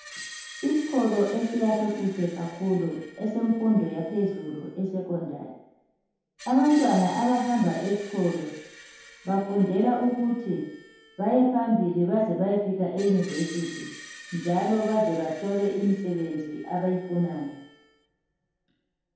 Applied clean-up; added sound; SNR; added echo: none; Screech; 20 dB; reverberation time 0.8 s.